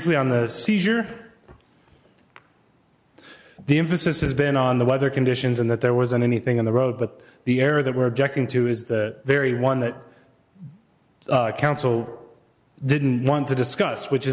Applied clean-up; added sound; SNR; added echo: none; none; none; none.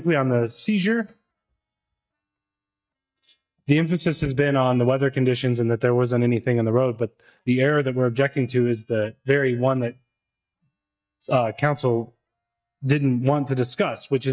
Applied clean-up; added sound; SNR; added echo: neural mask model DeepFilterNet 3.